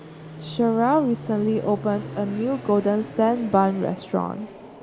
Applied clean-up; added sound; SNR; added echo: none; Fixed-wing aircraft, airplane; 14 dB; none.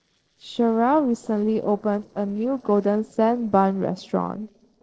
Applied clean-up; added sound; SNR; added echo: neural separator model SepFormer DNS4.